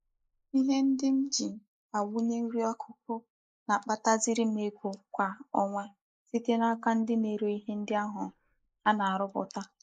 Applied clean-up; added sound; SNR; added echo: neural mask model Resemble Enhance denoiser.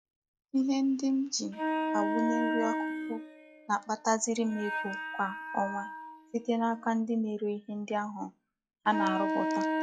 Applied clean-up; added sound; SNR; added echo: classical method log-MMSE.